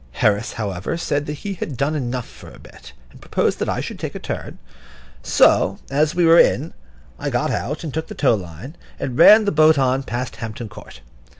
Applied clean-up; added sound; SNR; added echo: none; none; none; none.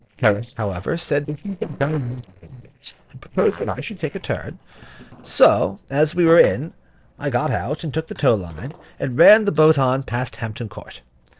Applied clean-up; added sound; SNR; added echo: neural separator model SepFormer DNS4.